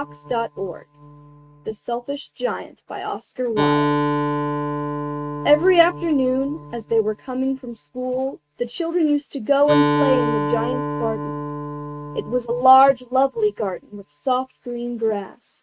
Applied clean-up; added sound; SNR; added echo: neural mask model RNNoise.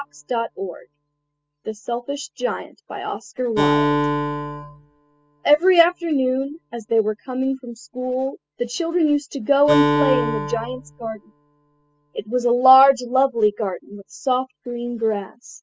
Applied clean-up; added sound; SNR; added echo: classical method spectral subtraction.